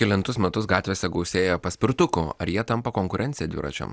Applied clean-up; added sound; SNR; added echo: none; none; none; none.